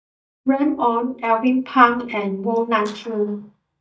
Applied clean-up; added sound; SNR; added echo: neural mask model DeepFilterNet 3.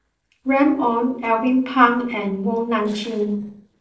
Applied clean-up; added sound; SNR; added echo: neural separator model SepFormer DNS4.